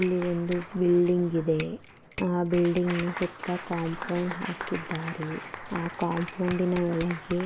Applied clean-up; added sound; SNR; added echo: none; Bicycle bell + Applause / Crowd; 8 dB; none.